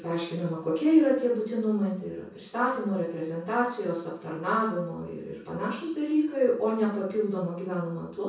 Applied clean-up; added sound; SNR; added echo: none; none; none; reverberation time 0.6 s.